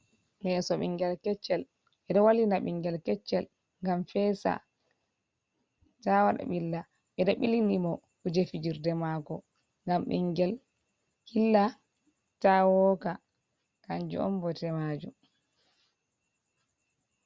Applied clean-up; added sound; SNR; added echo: none; none; none; none.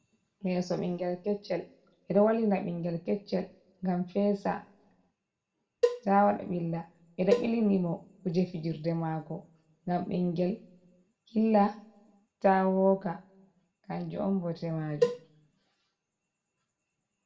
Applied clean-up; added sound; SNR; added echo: none; Cowbell; 3 dB; reverberation time 0.5 s.